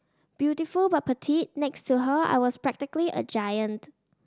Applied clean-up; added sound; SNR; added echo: none; none; none; none.